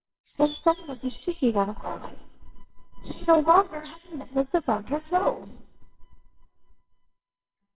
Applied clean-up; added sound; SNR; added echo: neural separator model SepFormer WHAMR!.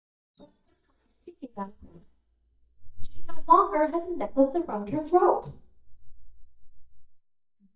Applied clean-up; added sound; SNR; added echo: neural mask model DeepFilterNet 3.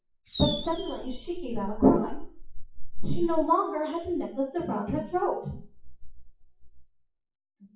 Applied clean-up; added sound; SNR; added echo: classical method WPE with log-MMSE.